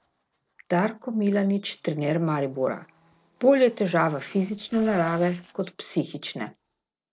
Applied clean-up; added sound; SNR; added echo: neural separator model SepFormer DNS4.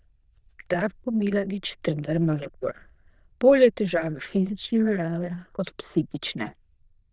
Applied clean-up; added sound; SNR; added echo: neural diffusion model UNIVERSE++.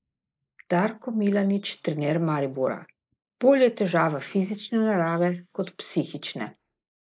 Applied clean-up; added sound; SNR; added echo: neural mask model Resemble Enhance denoiser.